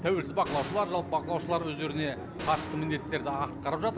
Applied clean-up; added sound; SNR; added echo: none; Gunshot, gunfire; 15 dB; none.